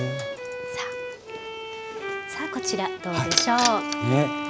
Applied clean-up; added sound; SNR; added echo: none; Bowed string instrument; 5 dB; none.